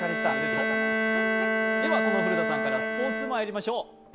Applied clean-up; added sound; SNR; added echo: none; Bowed string instrument; -5 dB; none.